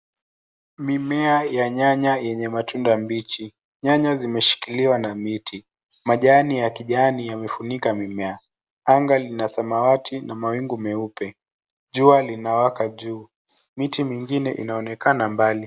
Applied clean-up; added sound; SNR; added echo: none; none; none; none.